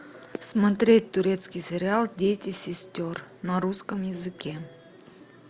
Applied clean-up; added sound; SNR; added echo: none; none; none; none.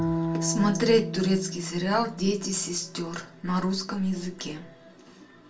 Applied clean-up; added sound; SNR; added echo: none; Bowed string instrument; 7 dB; reverberation time 0.2 s.